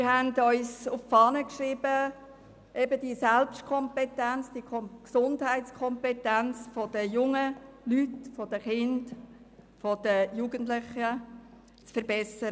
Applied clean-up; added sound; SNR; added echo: none; none; none; none.